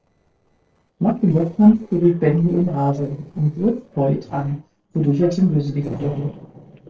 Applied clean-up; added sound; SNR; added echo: neural separator model SepFormer DNS4.